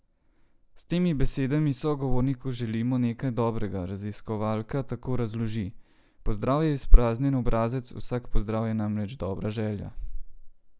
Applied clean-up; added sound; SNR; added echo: none; none; none; none.